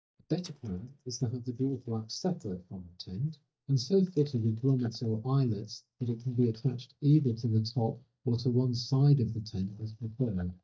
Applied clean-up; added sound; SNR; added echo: neural mask model DeepFilterNet 3.